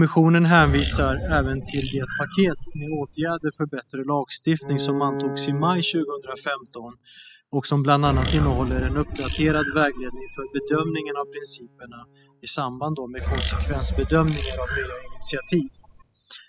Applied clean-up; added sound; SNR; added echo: classical method spectral subtraction.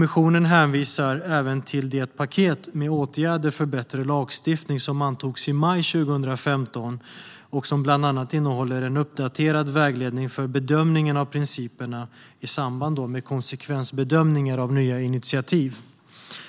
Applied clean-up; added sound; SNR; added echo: none; none; none; none.